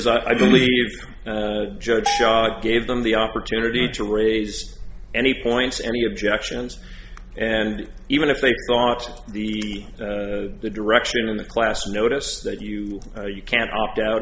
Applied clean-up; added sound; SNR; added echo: none; Bell; 8 dB; none.